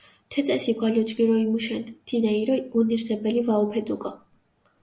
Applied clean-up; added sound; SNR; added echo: none; none; none; none.